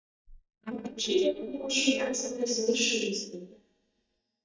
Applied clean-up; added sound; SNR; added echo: neural mask model DeepFilterNet 3.